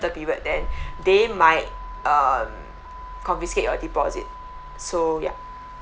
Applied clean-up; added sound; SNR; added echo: none; Motor vehicle (road); 11 dB; none.